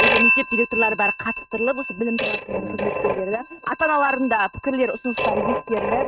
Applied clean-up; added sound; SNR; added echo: neural mask model RNNoise.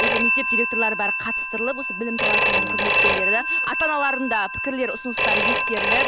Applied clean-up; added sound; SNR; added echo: none; Telephone; -5 dB; none.